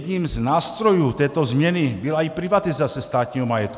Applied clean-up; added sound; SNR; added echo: none; none; none; none.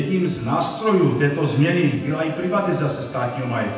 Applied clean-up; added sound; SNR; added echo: none; Bowed string instrument; 17 dB; reverberation time 0.9 s.